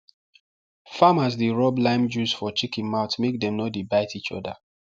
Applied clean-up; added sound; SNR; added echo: none; none; none; none.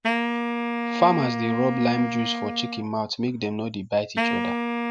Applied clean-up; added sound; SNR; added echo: none; Wind instrument, woodwind instrument; 2 dB; none.